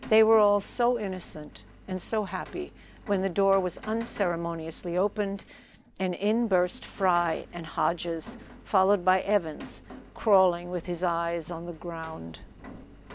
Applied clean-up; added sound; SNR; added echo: none; Rain; 20 dB; none.